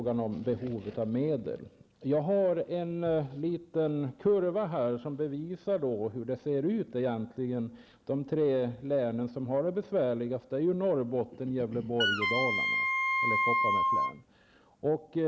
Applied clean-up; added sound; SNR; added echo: none; Wind instrument, woodwind instrument; -2 dB; none.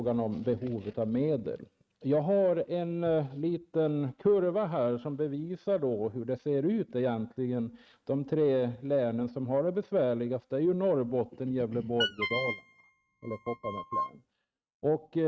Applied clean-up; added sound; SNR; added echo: neural mask model RNNoise.